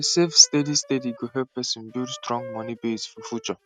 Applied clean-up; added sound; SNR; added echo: neural mask model RNNoise.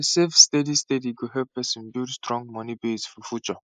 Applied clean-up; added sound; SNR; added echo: neural mask model Resemble Enhance denoiser.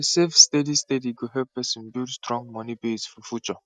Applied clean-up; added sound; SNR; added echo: neural mask model DeepFilterNet 3.